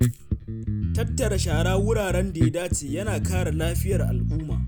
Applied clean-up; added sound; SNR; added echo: none; Bass guitar; -4 dB; none.